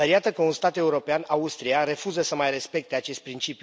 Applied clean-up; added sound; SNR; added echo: none; none; none; none.